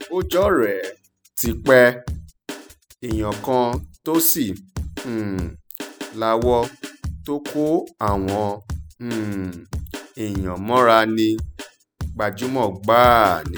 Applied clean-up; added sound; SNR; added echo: classical method spectral subtraction.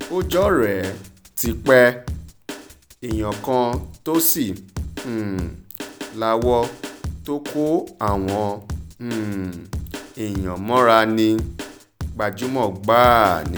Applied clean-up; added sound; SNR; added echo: none; Drum kit; 11 dB; none.